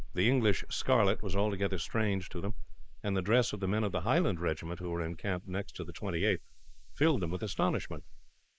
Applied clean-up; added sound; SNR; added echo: neural mask model Resemble Enhance denoiser.